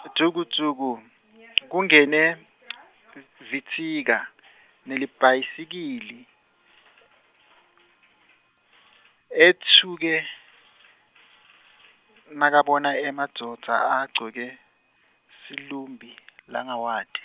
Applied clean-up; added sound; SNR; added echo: none; none; none; none.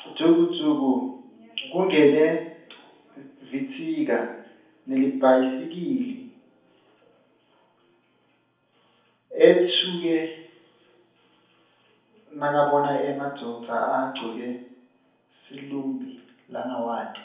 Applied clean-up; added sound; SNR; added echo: none; none; none; reverberation time 0.7 s.